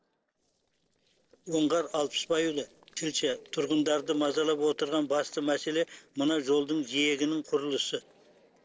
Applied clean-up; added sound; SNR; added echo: neural separator model SepFormer DNS4.